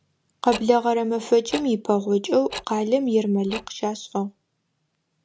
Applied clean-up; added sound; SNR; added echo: none; Tick-tock; 17 dB; none.